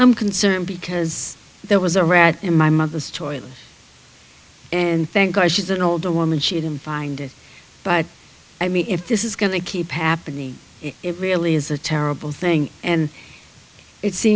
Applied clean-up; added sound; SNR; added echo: none; none; none; none.